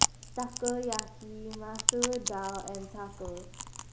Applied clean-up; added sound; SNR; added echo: none; Chewing, mastication; -3 dB; none.